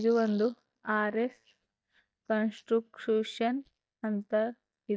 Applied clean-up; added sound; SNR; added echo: neural mask model DeepFilterNet 3.